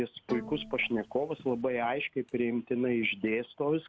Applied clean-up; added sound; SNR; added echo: none; Bowed string instrument; 13 dB; none.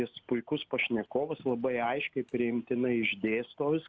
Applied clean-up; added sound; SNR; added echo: none; none; none; none.